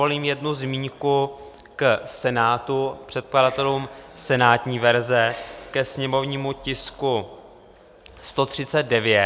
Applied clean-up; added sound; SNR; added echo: none; none; none; none.